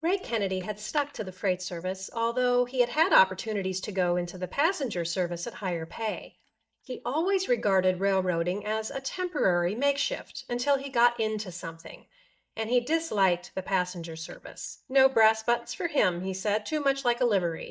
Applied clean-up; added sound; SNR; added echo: neural mask model DeepFilterNet 3.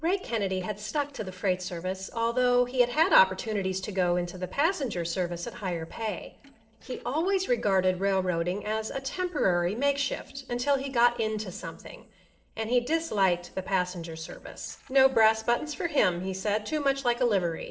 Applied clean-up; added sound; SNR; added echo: neural separator model SepFormer DNS4.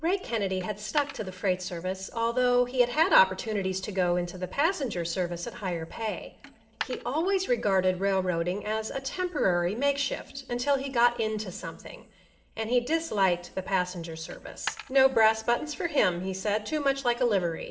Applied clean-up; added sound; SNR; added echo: none; Coin (dropping); 14 dB; reverberation time 1.4 s.